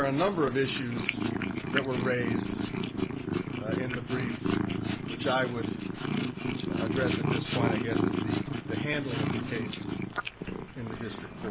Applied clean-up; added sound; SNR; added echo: none; Purr; -2 dB; none.